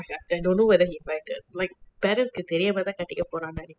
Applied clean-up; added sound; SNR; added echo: classical method spectral subtraction.